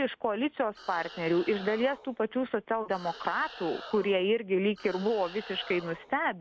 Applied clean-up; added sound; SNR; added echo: none; Animal; 17 dB; none.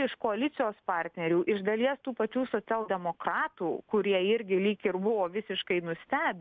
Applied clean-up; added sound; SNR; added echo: none; none; none; none.